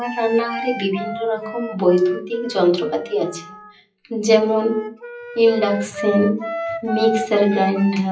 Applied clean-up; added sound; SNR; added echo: classical method WPE with log-MMSE.